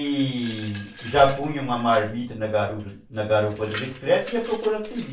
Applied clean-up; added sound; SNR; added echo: none; Glass; 16 dB; reverberation time 0.3 s.